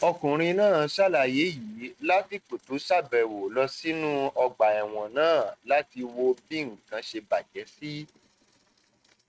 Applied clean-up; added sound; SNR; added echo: neural mask model RNNoise.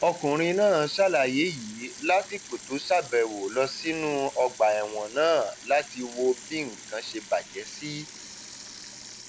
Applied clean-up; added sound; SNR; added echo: none; Sink (filling or washing) / Water tap, faucet; 16 dB; none.